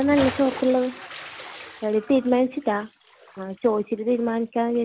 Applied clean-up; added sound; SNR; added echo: none; Bathtub (filling or washing) / Splash, splatter; 15 dB; none.